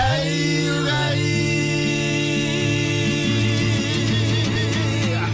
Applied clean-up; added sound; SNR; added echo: none; none; none; none.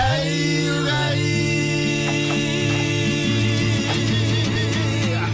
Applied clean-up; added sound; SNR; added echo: none; Door; 20 dB; none.